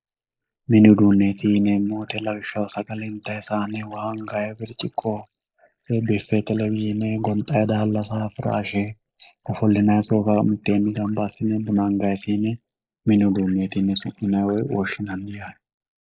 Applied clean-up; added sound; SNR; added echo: neural mask model Resemble Enhance denoiser.